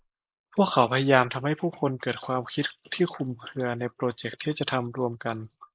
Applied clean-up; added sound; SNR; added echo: neural mask model Resemble Enhance denoiser.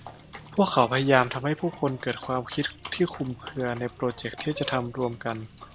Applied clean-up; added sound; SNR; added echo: none; Dog + Water tap, faucet; 17 dB; none.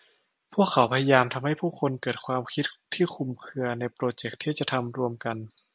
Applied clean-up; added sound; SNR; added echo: none; none; none; none.